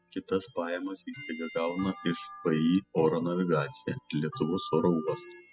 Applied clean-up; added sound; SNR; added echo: classical method spectral subtraction.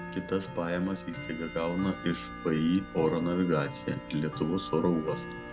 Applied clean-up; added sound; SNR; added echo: none; Tick-tock / Bell; 11 dB; none.